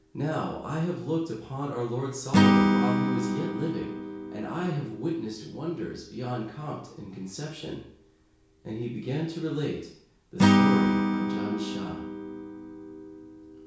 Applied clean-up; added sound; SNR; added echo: none; Acoustic guitar / Strum; -5 dB; reverberation time 0.6 s.